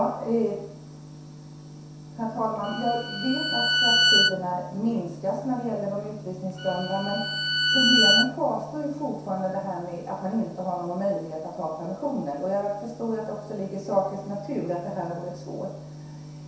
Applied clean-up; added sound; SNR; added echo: none; Bowed string instrument; -4 dB; reverberation time 0.7 s.